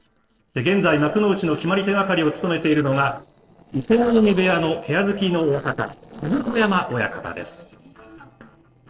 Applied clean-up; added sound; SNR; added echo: neural separator model SepFormer DNS4.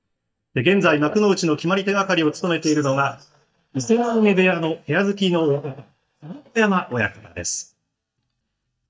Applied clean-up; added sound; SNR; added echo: neural mask model DeepFilterNet 3.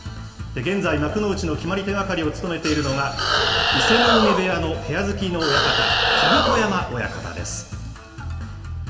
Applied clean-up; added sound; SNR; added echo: none; Animal; -3 dB; reverberation time 1.7 s.